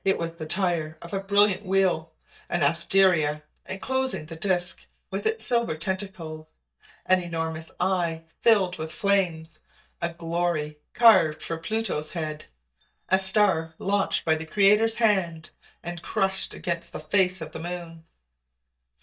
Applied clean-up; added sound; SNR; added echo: neural mask model DeepFilterNet 3.